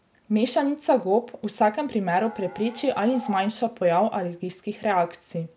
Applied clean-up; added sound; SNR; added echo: none; Animal; 15 dB; none.